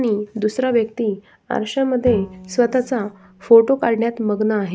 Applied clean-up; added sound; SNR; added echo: none; Bowed string instrument; 17 dB; none.